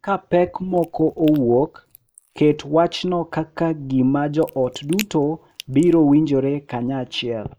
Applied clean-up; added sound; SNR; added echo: neural mask model Resemble Enhance denoiser.